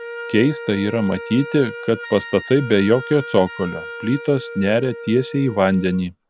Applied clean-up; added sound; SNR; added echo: none; Wind instrument, woodwind instrument; 13 dB; none.